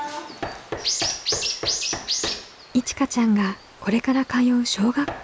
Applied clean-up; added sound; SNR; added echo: none; Knock; 14 dB; none.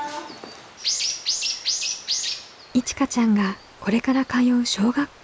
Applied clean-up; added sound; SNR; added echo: none; none; none; none.